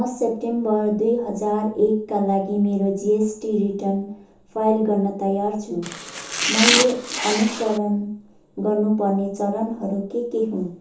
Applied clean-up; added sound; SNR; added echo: none; Domestic sounds, home sounds; 1 dB; reverberation time 1.2 s.